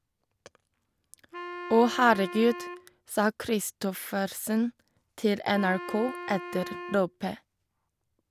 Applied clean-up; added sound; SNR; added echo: none; Wind instrument, woodwind instrument; 12 dB; none.